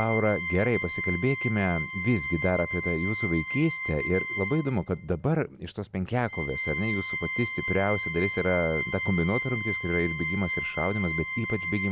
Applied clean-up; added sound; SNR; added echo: none; Organ; 4 dB; none.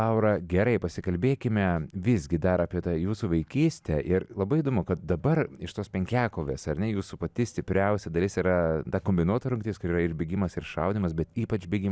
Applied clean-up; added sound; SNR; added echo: none; none; none; none.